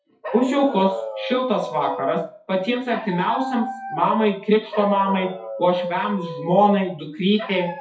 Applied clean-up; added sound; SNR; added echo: classical method WPE with log-MMSE.